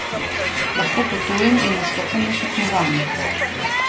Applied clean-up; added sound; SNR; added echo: none; Crowd; -1 dB; none.